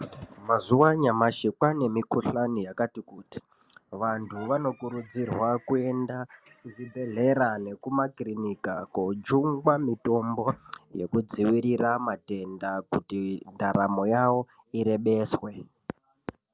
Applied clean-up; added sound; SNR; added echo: none; none; none; none.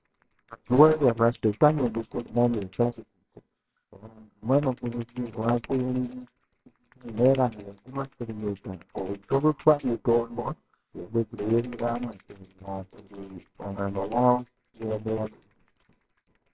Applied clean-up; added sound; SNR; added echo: neural separator model SepFormer WHAMR!.